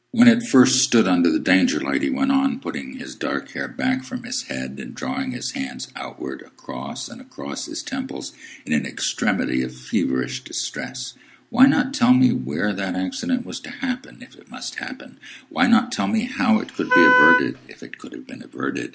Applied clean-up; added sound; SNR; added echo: none; Wind instrument, woodwind instrument; -3 dB; none.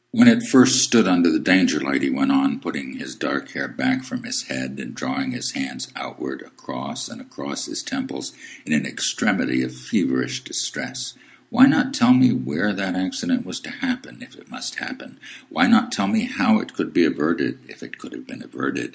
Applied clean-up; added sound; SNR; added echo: none; none; none; none.